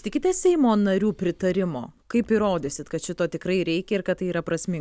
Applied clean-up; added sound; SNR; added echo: none; none; none; none.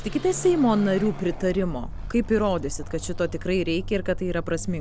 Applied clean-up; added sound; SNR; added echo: none; Car passing by / Accelerating, revving, vroom; 8 dB; none.